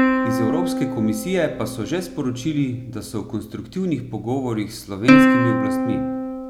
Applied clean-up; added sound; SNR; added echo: none; Plucked string instrument; -3 dB; none.